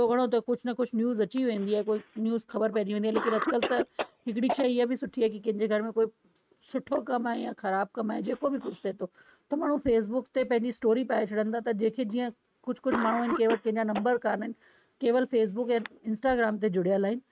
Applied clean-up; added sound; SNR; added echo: neural mask model RNNoise.